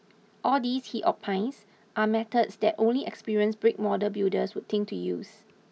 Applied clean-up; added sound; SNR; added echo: none; none; none; none.